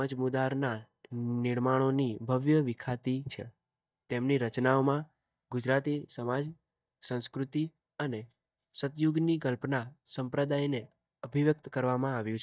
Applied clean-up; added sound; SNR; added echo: neural mask model DeepFilterNet 3.